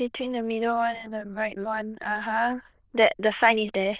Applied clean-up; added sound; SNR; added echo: neural diffusion model UNIVERSE++.